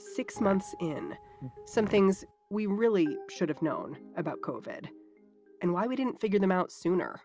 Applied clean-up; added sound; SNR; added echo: none; Fart; 15 dB; none.